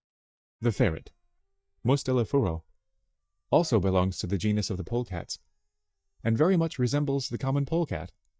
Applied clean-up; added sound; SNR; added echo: neural mask model DeepFilterNet 3.